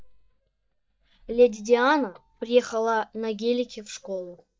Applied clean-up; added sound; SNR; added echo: neural mask model DeepFilterNet 3.